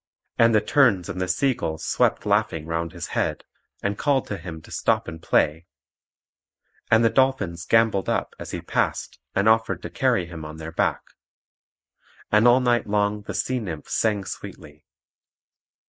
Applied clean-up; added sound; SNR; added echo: neural mask model Resemble Enhance denoiser.